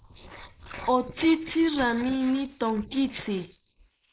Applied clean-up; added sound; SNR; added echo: neural mask model Resemble Enhance denoiser.